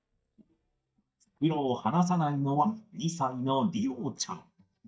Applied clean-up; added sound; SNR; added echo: neural mask model DeepFilterNet 3.